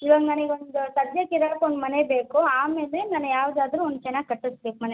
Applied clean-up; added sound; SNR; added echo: none; none; none; none.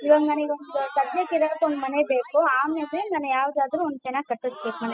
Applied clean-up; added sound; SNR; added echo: classical method spectral subtraction.